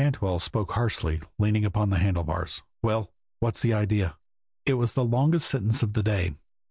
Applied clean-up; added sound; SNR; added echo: none; none; none; none.